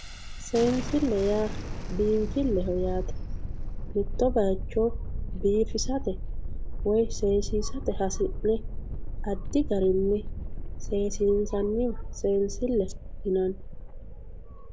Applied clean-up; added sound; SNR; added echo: none; Thunderstorm; 3 dB; none.